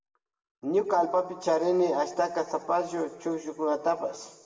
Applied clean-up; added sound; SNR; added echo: none; none; none; reverberation time 1.8 s.